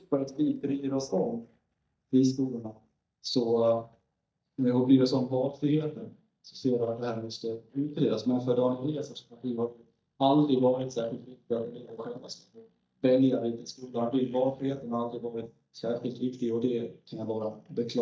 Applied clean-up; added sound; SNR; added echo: neural mask model DeepFilterNet 3.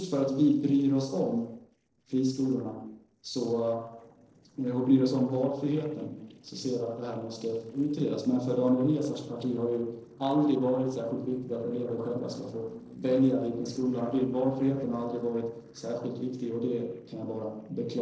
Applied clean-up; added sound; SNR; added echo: neural separator model SepFormer DNS4.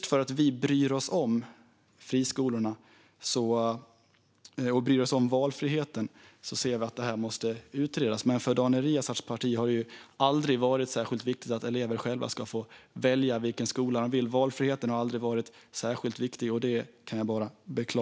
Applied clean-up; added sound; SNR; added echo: none; none; none; none.